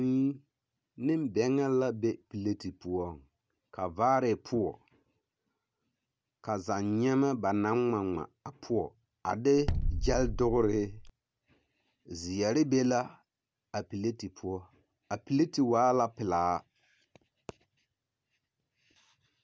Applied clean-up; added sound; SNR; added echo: none; Bass drum; 1 dB; none.